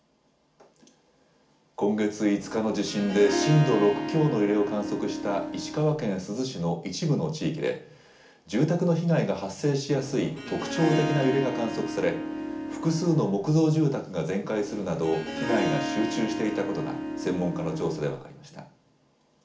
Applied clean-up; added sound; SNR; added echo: none; Harp; 5 dB; reverberation time 0.4 s.